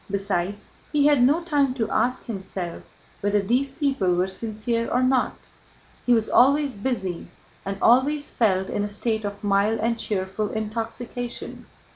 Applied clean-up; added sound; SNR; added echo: none; none; none; none.